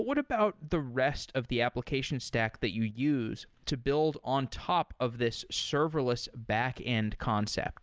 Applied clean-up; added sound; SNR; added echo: none; none; none; none.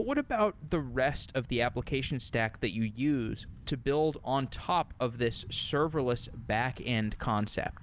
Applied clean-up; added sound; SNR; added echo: none; Thunder / Bicycle; 16 dB; none.